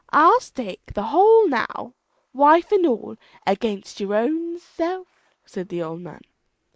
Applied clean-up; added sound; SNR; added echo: neural mask model Resemble Enhance denoiser.